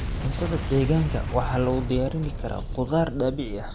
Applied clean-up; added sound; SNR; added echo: none; Boom; 4 dB; none.